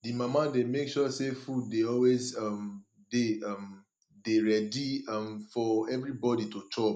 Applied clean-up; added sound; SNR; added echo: none; none; none; none.